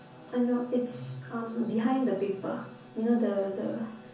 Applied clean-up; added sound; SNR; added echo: none; none; none; reverberation time 0.6 s.